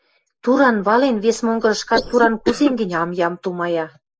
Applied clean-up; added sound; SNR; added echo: neural mask model Resemble Enhance denoiser.